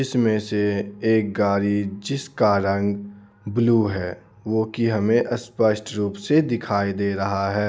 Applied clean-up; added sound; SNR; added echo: none; none; none; none.